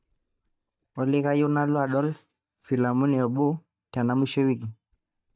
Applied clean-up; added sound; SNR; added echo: neural mask model DeepFilterNet 3.